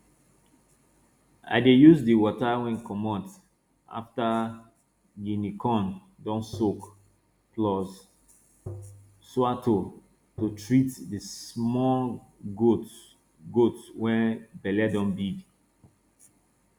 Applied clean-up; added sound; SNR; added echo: none; Tap; 16 dB; none.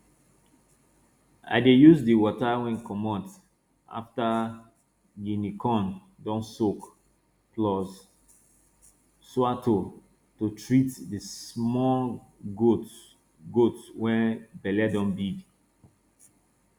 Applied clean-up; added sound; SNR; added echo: none; none; none; none.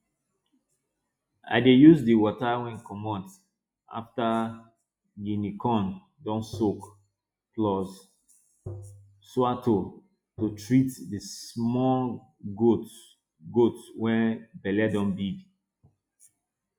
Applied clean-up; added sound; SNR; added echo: classical method log-MMSE.